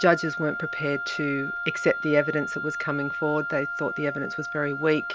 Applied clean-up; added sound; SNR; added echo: none; Wind instrument, woodwind instrument; 5 dB; none.